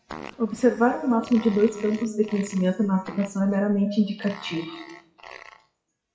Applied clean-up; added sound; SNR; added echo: classical method WPE with log-MMSE.